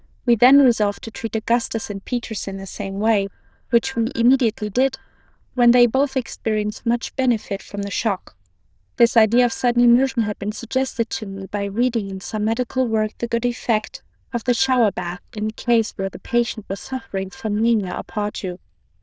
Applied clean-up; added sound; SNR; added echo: neural diffusion model UNIVERSE++.